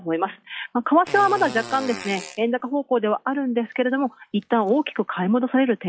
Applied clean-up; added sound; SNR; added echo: classical method log-MMSE.